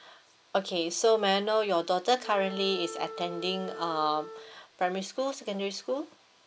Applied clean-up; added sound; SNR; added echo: none; Wind instrument, woodwind instrument; 13 dB; none.